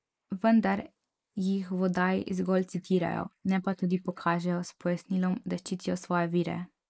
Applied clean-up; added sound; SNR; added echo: neural mask model Resemble Enhance denoiser.